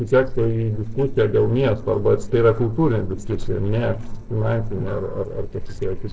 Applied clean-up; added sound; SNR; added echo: neural separator model SepFormer DNS4.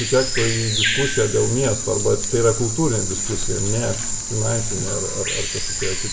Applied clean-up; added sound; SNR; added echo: none; Bird vocalization, bird call, bird song; 3 dB; reverberation time 1.2 s.